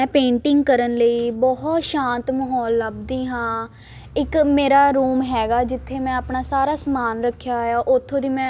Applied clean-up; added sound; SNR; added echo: none; none; none; none.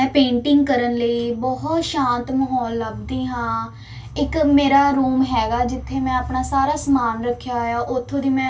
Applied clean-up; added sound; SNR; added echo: none; none; none; reverberation time 0.2 s.